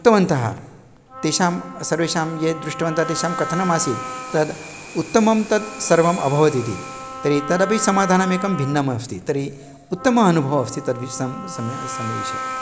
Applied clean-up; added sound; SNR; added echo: none; Wind instrument, woodwind instrument; 12 dB; none.